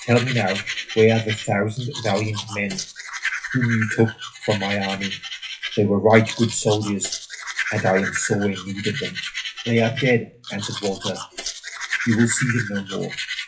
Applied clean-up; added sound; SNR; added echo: classical method WPE with log-MMSE.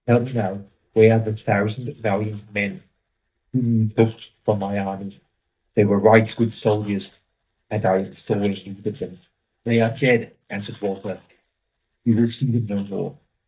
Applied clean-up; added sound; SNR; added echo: neural mask model DeepFilterNet 3.